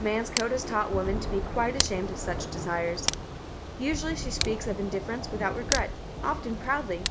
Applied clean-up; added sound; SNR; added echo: none; Tick + Thunder / Rain; 2 dB; none.